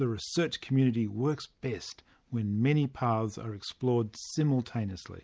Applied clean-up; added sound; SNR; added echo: none; none; none; none.